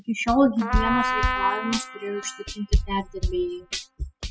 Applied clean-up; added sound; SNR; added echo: classical method spectral subtraction.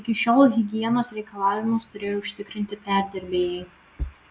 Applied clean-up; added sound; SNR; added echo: none; none; none; none.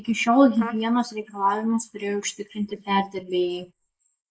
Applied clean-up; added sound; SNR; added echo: neural mask model Resemble Enhance denoiser.